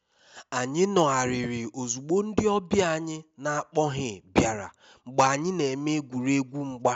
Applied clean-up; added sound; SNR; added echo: none; none; none; none.